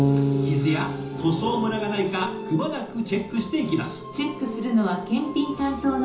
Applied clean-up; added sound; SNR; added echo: none; Bass guitar; 5 dB; reverberation time 0.6 s.